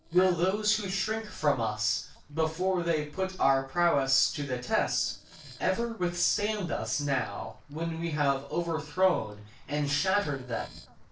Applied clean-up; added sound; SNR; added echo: neural separator model SepFormer DNS4.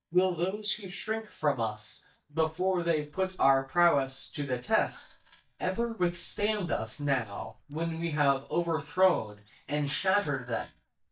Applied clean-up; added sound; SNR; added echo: neural mask model DeepFilterNet 3.